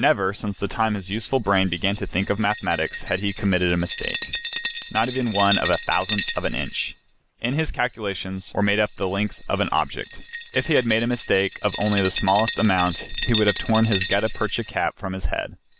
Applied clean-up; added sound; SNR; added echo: none; Glass; 10 dB; none.